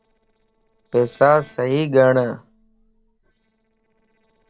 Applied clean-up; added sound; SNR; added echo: neural separator model SepFormer DNS4.